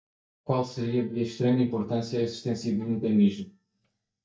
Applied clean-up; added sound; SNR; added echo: neural mask model DeepFilterNet 3.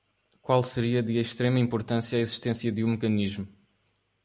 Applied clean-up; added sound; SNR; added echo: none; none; none; none.